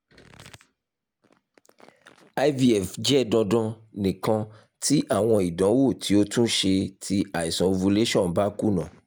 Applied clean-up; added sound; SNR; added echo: none; none; none; none.